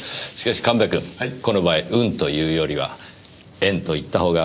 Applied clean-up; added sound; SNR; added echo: none; none; none; none.